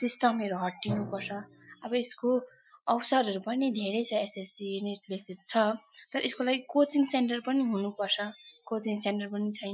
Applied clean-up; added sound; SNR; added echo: classical method Wiener filter.